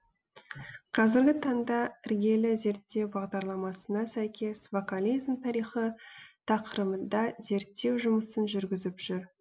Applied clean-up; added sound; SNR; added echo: none; none; none; none.